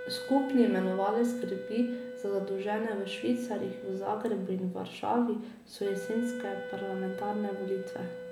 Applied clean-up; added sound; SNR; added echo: none; Wind instrument, woodwind instrument; 10 dB; none.